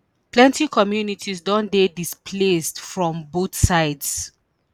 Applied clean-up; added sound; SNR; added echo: none; none; none; none.